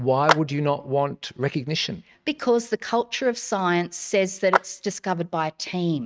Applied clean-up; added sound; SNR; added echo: neural mask model RNNoise.